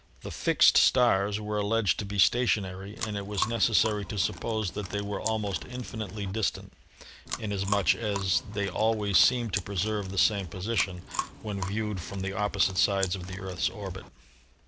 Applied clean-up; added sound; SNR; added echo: none; Chewing, mastication; 11 dB; none.